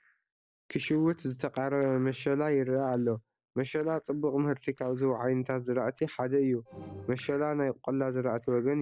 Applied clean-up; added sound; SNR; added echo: neural separator model SepFormer DNS4.